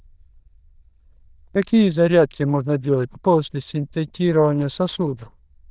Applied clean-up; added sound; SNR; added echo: neural diffusion model UNIVERSE++.